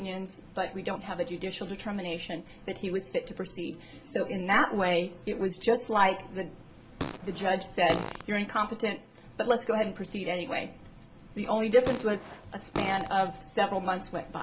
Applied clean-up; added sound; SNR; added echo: none; Fart; 9 dB; reverberation time 0.2 s.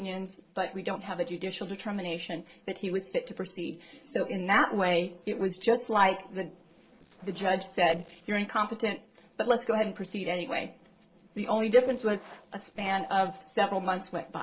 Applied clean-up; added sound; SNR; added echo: neural separator model SepFormer DNS4.